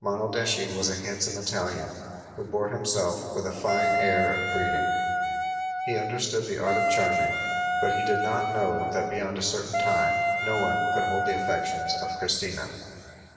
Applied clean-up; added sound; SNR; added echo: none; Wind instrument, woodwind instrument; -3 dB; reverberation time 2.5 s.